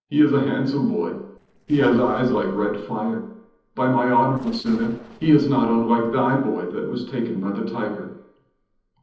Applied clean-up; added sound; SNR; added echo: neural separator model SepFormer DNS4.